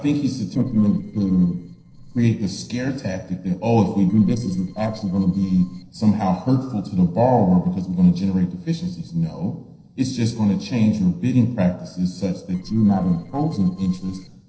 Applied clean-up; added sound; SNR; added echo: neural separator model SepFormer DNS4.